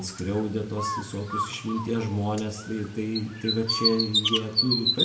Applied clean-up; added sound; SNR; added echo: none; Bird; 1 dB; reverberation time 0.6 s.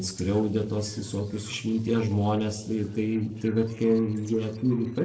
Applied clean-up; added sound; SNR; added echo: neural separator model SepFormer DNS4.